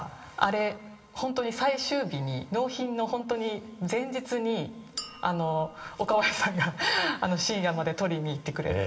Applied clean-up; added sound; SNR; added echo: none; Chink, clink; 17 dB; reverberation time 2.1 s.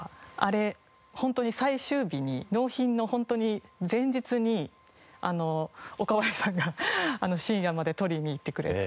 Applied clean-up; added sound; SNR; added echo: none; none; none; none.